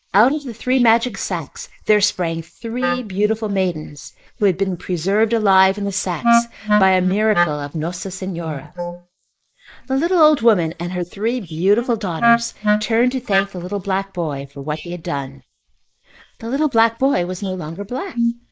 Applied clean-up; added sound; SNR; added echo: neural mask model Resemble Enhance denoiser.